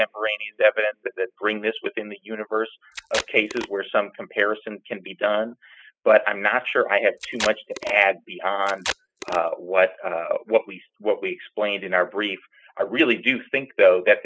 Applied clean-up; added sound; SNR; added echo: classical method spectral subtraction.